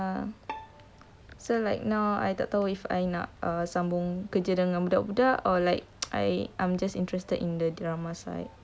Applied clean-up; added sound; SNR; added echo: none; Bowed string instrument; 19 dB; none.